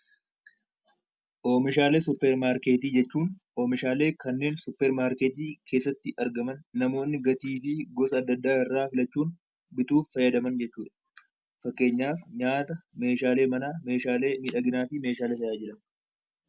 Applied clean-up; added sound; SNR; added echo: none; none; none; none.